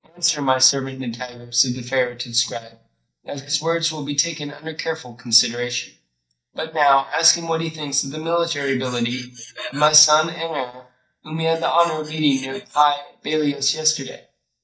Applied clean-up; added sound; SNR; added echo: neural mask model DeepFilterNet 3.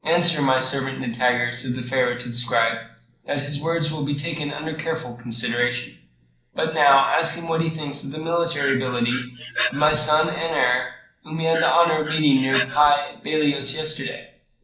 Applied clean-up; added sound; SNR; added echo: neural separator model SepFormer DNS4.